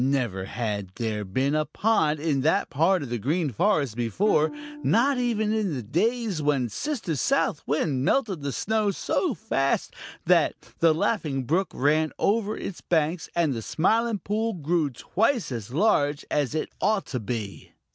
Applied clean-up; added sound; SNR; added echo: none; Electric guitar / Strum; 15 dB; none.